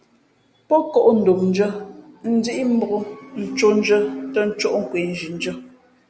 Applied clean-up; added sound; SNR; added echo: none; none; none; none.